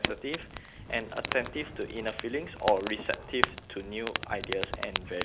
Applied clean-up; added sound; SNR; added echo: none; Fire; 3 dB; none.